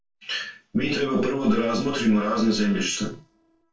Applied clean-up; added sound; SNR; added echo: neural separator model SepFormer DNS4.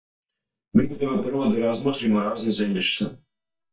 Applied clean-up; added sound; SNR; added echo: neural mask model DeepFilterNet 3.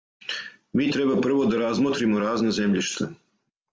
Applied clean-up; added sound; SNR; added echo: none; none; none; none.